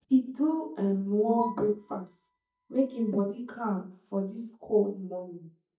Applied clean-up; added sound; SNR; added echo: neural mask model DeepFilterNet 3.